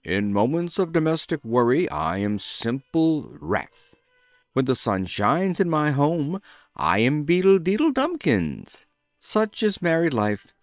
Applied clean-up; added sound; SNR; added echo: neural separator model SepFormer WHAM!.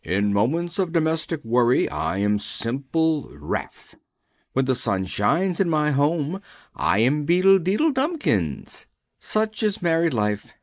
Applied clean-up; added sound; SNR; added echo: neural mask model Resemble Enhance denoiser.